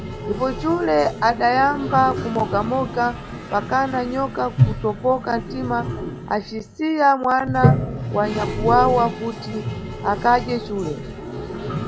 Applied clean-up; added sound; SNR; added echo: none; Toilet flush; 4 dB; none.